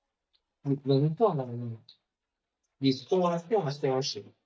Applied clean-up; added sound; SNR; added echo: neural mask model DeepFilterNet 3.